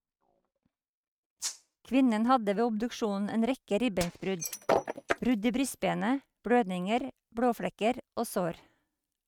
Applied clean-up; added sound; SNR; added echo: neural mask model RNNoise.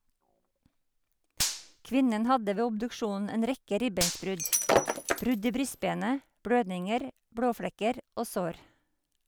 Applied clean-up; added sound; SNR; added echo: none; Shatter + Gunshot, gunfire; 0 dB; none.